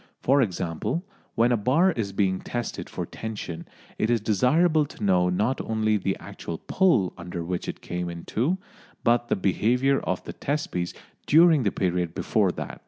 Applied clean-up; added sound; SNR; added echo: none; none; none; none.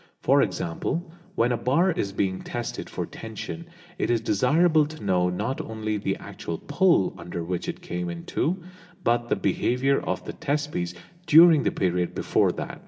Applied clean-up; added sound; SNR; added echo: none; none; none; reverberation time 1.1 s.